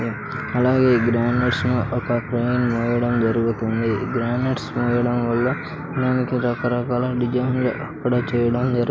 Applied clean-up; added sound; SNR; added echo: none; none; none; none.